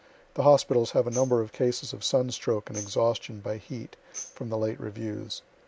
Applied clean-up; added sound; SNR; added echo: none; Tambourine; 19 dB; none.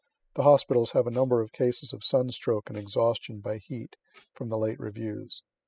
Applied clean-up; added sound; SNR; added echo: classical method spectral subtraction.